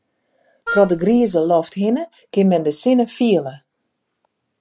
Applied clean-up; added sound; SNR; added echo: none; Wind instrument, woodwind instrument; 10 dB; none.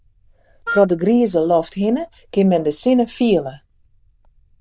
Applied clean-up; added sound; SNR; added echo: neural diffusion model UNIVERSE++.